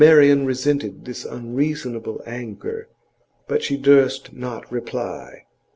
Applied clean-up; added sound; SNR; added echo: none; none; none; none.